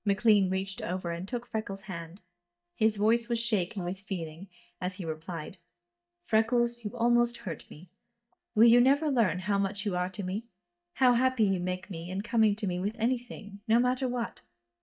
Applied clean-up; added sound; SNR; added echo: neural mask model DeepFilterNet 3.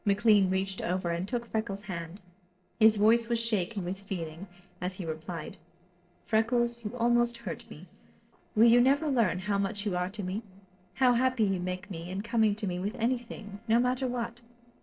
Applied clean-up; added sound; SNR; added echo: neural separator model SepFormer DNS4.